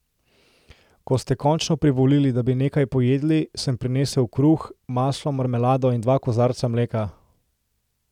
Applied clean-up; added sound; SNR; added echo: none; none; none; none.